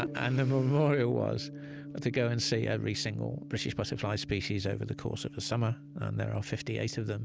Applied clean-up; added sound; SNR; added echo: none; Gong; 13 dB; none.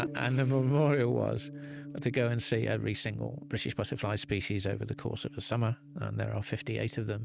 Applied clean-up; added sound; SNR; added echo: neural mask model RNNoise.